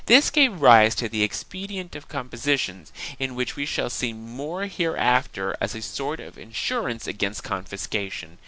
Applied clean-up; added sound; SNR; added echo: none; none; none; none.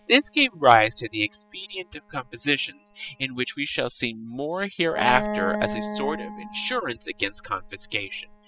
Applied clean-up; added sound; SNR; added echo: classical method spectral subtraction.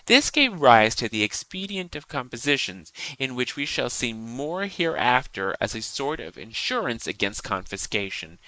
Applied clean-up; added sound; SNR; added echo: neural mask model Resemble Enhance denoiser.